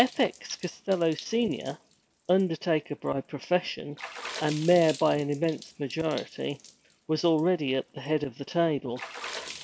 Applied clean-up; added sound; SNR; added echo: none; Water / Splash, splatter; 17 dB; none.